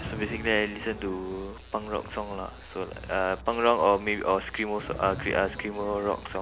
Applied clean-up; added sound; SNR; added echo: none; Drum; 13 dB; none.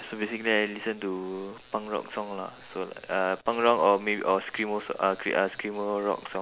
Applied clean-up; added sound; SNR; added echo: none; none; none; none.